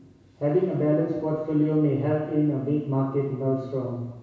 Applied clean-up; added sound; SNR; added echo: none; none; none; reverberation time 1.1 s.